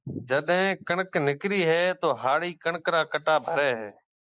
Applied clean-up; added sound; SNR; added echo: neural mask model Resemble Enhance denoiser.